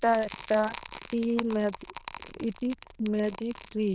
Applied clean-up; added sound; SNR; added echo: neural diffusion model UNIVERSE++.